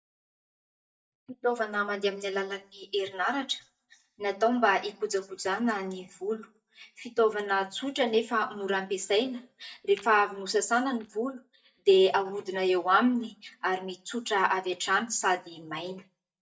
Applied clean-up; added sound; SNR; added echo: neural mask model DeepFilterNet 3.